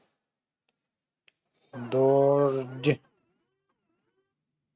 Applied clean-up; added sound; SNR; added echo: neural mask model RNNoise.